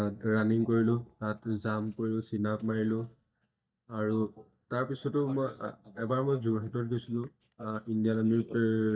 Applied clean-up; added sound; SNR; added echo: neural mask model DeepFilterNet 3.